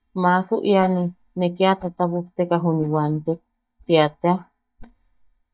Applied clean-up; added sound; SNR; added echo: neural mask model DeepFilterNet 3.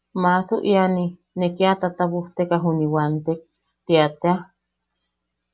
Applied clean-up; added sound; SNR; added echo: none; none; none; none.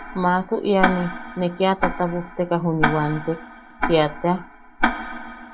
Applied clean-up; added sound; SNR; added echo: none; Tick-tock; 4 dB; none.